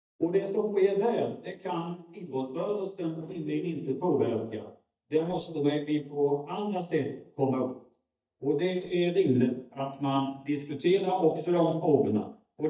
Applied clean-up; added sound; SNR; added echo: neural mask model DeepFilterNet 3.